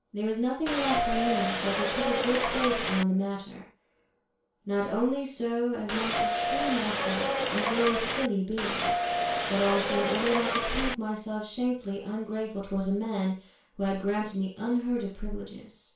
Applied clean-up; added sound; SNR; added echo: none; Subway, metro, underground / Doorbell; -1 dB; reverberation time 0.3 s.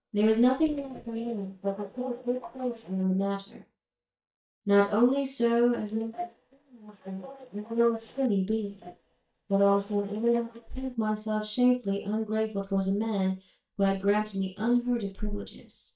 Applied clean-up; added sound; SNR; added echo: neural mask model DeepFilterNet 3.